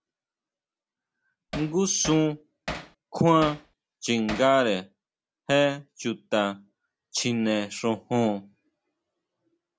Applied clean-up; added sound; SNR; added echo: none; Hammer; 12 dB; none.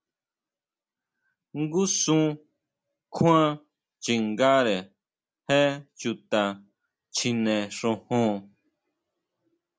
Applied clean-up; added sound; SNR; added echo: none; none; none; none.